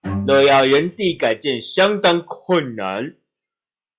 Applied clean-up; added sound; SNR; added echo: classical method log-MMSE.